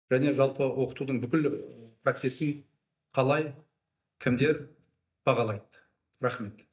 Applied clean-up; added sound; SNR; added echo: neural mask model DeepFilterNet 3.